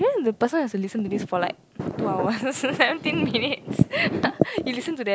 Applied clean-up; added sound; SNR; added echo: none; none; none; none.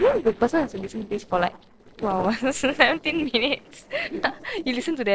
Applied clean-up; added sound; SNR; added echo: neural separator model SepFormer DNS4.